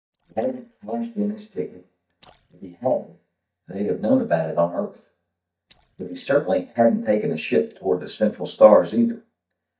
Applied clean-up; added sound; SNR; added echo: neural mask model DeepFilterNet 3.